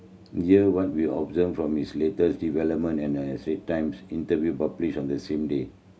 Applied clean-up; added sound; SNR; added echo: none; none; none; none.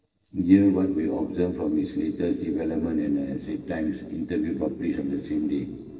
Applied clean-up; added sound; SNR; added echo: neural separator model SepFormer DNS4.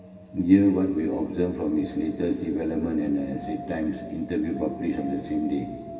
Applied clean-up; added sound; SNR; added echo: none; Wind; 19 dB; reverberation time 2.4 s.